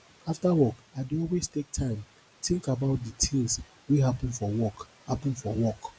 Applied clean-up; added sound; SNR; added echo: none; none; none; none.